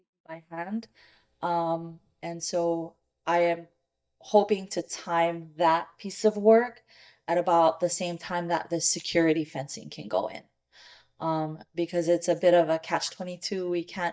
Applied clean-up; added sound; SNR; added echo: neural mask model DeepFilterNet 3.